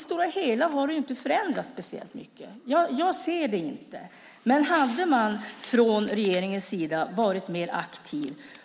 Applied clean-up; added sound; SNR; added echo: none; none; none; none.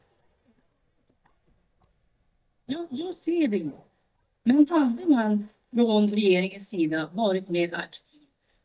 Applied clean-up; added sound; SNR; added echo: neural mask model DeepFilterNet 3.